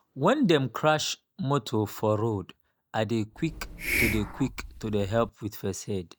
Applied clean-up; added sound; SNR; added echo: neural mask model DeepFilterNet 3.